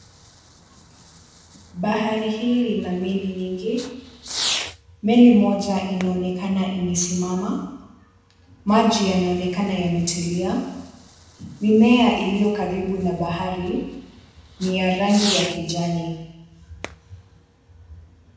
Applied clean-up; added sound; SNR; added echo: none; Fireworks; 14 dB; reverberation time 1.0 s.